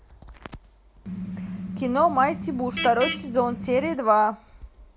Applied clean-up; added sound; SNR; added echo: none; Vehicle horn, car horn, honking; 7 dB; none.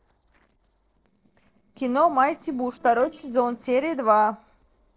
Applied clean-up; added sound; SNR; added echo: neural separator model SepFormer DNS4.